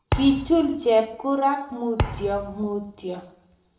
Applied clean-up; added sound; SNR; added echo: none; Thump, thud; 9 dB; reverberation time 0.6 s.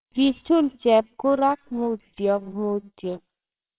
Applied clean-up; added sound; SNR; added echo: neural separator model SepFormer WHAMR!.